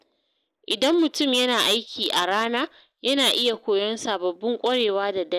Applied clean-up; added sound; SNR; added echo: neural mask model Resemble Enhance denoiser.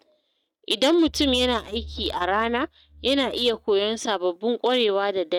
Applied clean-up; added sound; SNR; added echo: neural mask model RNNoise.